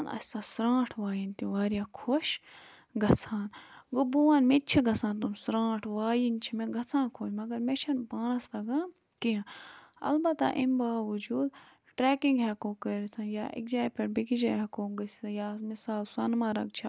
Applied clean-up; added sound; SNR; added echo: none; none; none; none.